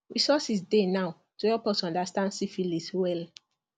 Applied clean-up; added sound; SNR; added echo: none; none; none; none.